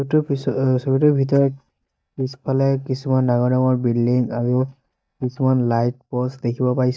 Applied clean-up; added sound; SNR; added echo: neural mask model DeepFilterNet 3.